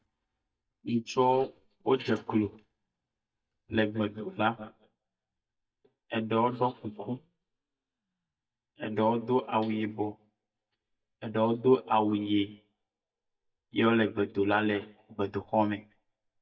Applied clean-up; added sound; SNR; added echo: neural mask model DeepFilterNet 3.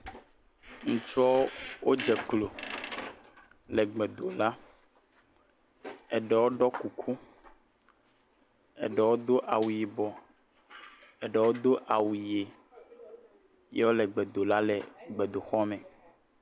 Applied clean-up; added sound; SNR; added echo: none; none; none; none.